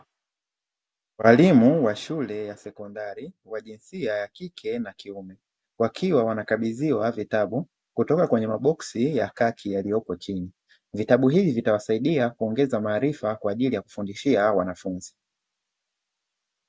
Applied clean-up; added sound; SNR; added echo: none; none; none; none.